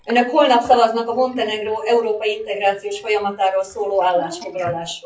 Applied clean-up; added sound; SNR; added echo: classical method WPE with log-MMSE.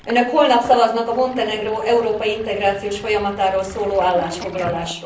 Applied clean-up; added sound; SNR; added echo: none; Sink (filling or washing); 17 dB; reverberation time 0.6 s.